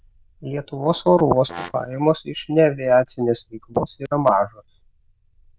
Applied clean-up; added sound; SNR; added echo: neural diffusion model UNIVERSE++.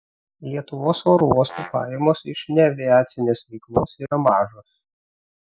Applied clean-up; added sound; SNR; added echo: neural mask model Resemble Enhance denoiser.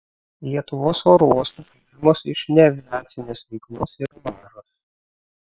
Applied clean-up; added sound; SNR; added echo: neural separator model SepFormer WHAM!.